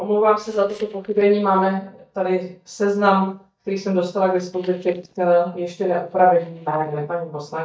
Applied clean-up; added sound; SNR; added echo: neural mask model DeepFilterNet 3.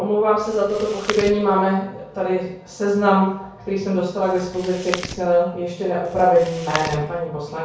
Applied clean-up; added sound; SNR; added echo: none; Chewing, mastication; 13 dB; reverberation time 0.6 s.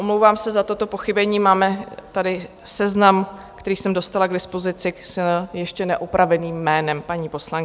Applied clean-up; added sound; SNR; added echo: none; none; none; none.